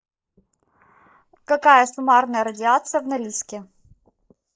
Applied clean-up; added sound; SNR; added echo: neural mask model Resemble Enhance denoiser.